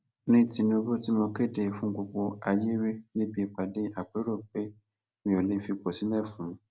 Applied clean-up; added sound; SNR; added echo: none; none; none; none.